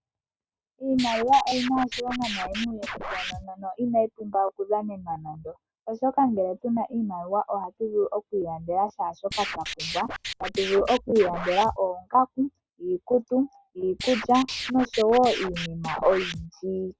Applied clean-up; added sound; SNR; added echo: none; Scratching (performance technique); 8 dB; none.